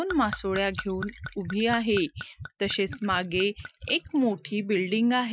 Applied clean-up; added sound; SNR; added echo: classical method Wiener filter.